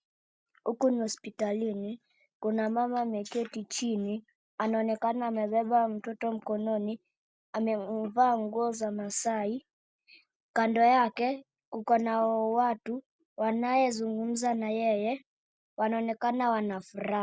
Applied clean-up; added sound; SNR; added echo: none; none; none; none.